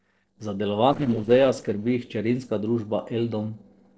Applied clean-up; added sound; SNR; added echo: neural separator model SepFormer DNS4.